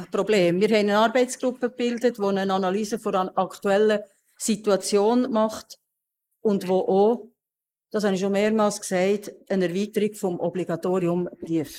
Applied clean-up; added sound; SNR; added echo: neural mask model Resemble Enhance denoiser.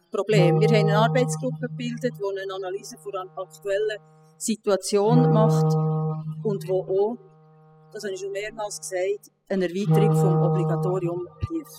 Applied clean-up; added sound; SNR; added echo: classical method spectral subtraction.